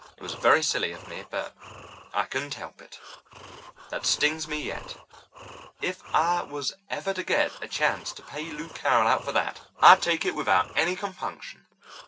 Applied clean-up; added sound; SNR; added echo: none; Fireworks + Breathing; 19 dB; none.